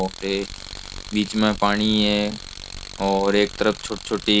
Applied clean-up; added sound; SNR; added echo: none; Tools; 14 dB; none.